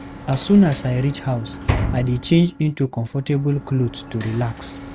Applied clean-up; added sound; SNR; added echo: none; Sliding door / Slam; 9 dB; none.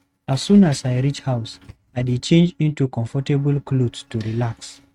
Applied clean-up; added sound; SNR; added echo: neural mask model RNNoise.